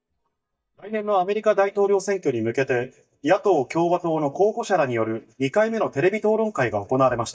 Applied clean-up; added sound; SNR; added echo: neural mask model DeepFilterNet 3.